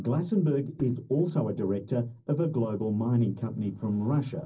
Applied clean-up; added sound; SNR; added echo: neural separator model SepFormer DNS4.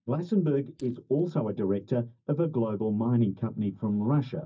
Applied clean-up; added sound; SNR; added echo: neural mask model DeepFilterNet 3.